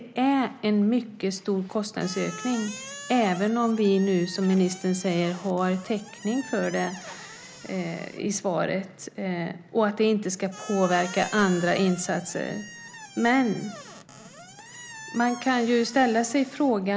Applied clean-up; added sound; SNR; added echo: none; Squeak; 18 dB; none.